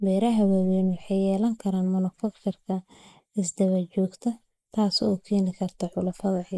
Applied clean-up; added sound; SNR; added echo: neural mask model Resemble Enhance denoiser.